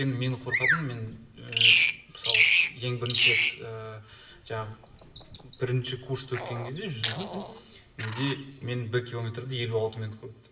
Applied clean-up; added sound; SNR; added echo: none; Bird vocalization, bird call, bird song; -4 dB; reverberation time 0.7 s.